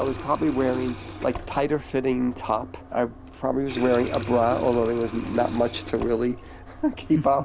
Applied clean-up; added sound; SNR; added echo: none; Water tap, faucet; 12 dB; none.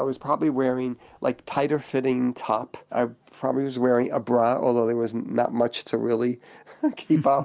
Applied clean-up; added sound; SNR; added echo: none; none; none; none.